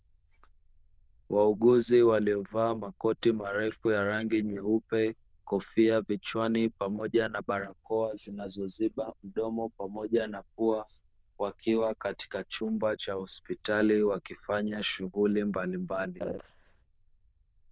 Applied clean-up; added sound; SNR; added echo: neural diffusion model UNIVERSE++.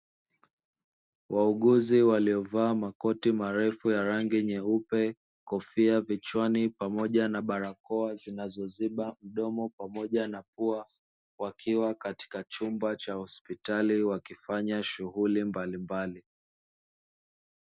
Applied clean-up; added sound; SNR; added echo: none; none; none; none.